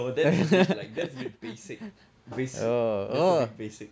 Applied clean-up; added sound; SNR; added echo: none; none; none; none.